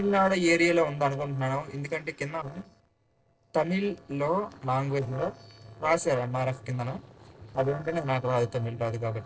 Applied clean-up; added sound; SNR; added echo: neural separator model SepFormer DNS4.